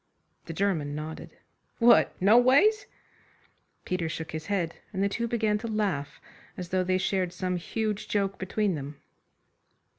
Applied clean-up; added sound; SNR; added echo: none; none; none; none.